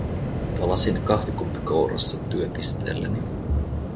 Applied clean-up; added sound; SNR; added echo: none; Waves, surf; 2 dB; none.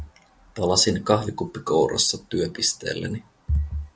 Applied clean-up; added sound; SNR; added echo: none; none; none; none.